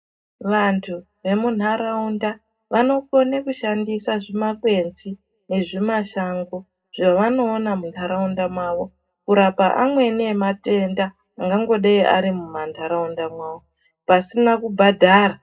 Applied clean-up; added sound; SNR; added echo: none; none; none; reverberation time 0.2 s.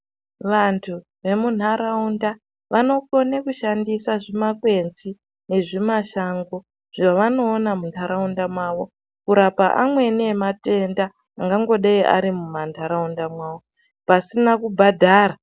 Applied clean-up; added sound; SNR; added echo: none; none; none; none.